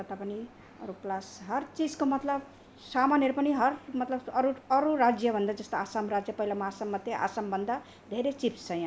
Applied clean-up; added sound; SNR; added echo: none; none; none; none.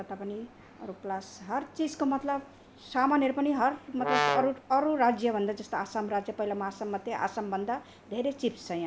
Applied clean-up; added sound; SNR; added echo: none; Brass instrument; -1 dB; none.